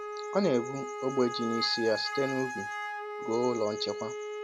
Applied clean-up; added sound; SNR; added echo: none; Wind instrument, woodwind instrument; 5 dB; none.